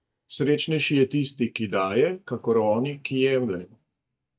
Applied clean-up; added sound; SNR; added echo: neural mask model DeepFilterNet 3.